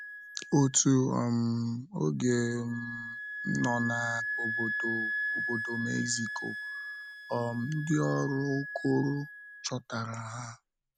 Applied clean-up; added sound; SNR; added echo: none; Wind instrument, woodwind instrument; 7 dB; none.